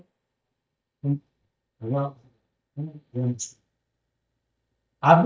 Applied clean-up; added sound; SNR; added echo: neural mask model DeepFilterNet 3.